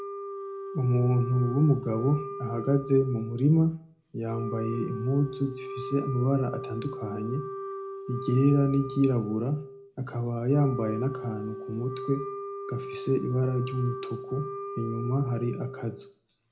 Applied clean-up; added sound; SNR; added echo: none; Wind instrument, woodwind instrument; 10 dB; reverberation time 0.3 s.